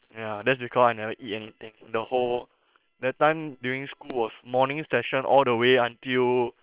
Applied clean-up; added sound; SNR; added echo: neural separator model SepFormer WHAM!.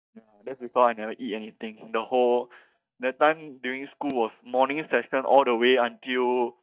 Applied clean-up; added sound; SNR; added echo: neural mask model DeepFilterNet 3.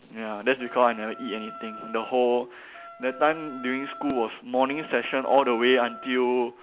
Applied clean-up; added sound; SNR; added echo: none; Wind instrument, woodwind instrument; 17 dB; none.